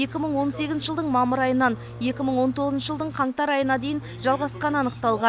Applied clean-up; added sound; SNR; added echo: none; Engine / Truck; 14 dB; none.